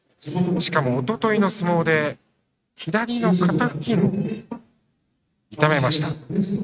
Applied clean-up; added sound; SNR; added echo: neural mask model RNNoise.